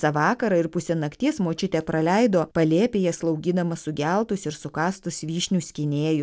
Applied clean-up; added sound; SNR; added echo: none; none; none; none.